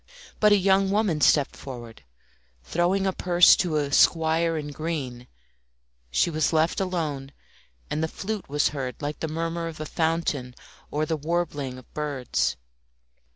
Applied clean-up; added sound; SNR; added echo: none; none; none; none.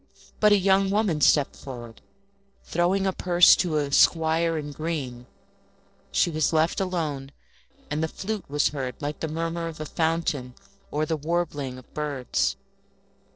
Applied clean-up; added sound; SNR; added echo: neural separator model SepFormer DNS4.